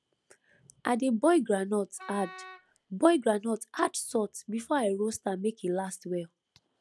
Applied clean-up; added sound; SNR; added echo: none; Wind instrument, woodwind instrument; 18 dB; none.